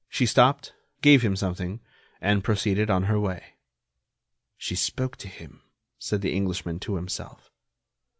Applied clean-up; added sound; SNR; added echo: none; none; none; none.